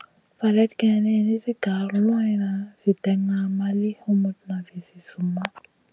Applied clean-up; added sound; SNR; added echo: none; none; none; none.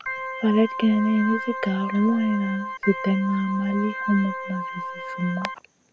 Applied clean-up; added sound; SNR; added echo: none; Organ; 8 dB; none.